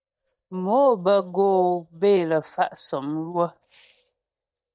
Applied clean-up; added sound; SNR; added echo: neural mask model DeepFilterNet 3.